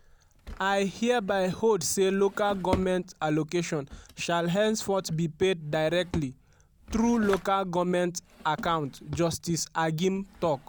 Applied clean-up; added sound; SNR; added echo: none; Drawer open or close; 15 dB; none.